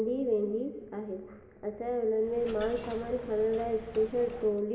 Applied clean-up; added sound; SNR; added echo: none; Coin (dropping); 15 dB; reverberation time 1.7 s.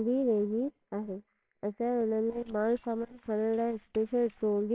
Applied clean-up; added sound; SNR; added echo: neural separator model SepFormer WHAMR!.